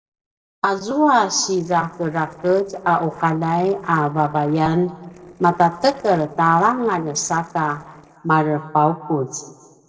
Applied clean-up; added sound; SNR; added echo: neural separator model SepFormer DNS4.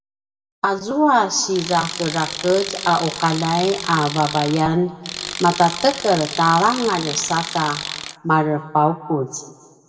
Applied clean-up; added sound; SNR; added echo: none; Tools; 9 dB; reverberation time 1.3 s.